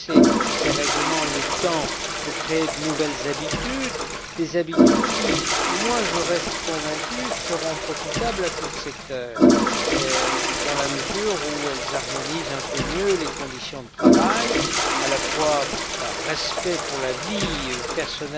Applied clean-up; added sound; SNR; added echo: none; Toilet flush; -5 dB; none.